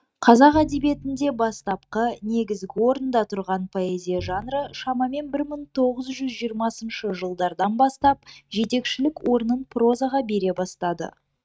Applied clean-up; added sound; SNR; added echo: neural mask model RNNoise.